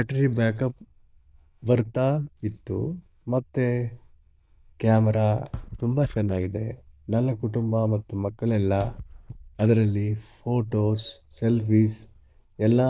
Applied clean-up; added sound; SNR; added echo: neural diffusion model UNIVERSE++.